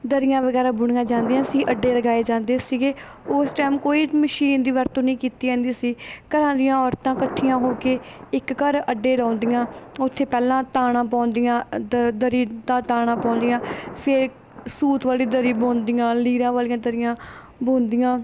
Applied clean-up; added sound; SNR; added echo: none; Thunder; 16 dB; none.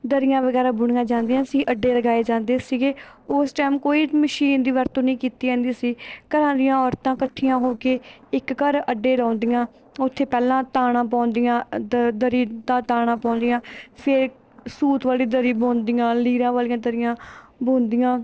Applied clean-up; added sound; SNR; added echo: neural separator model SepFormer DNS4.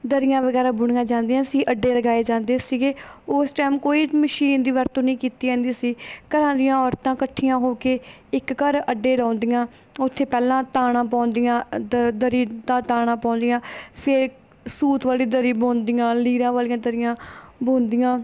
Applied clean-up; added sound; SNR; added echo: none; none; none; none.